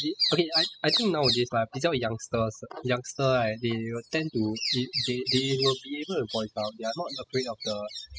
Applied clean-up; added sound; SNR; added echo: classical method spectral subtraction.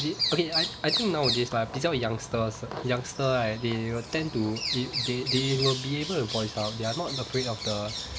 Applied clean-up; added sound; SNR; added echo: none; Bird vocalization, bird call, bird song; 6 dB; none.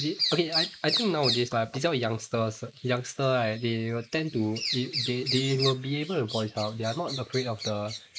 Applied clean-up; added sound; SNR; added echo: neural mask model Resemble Enhance denoiser.